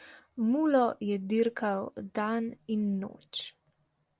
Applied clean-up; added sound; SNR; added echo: none; none; none; none.